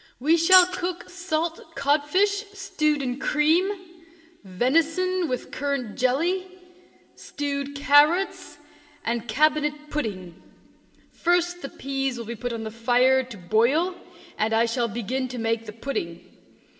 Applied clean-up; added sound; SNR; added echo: none; Tambourine; 3 dB; reverberation time 1.5 s.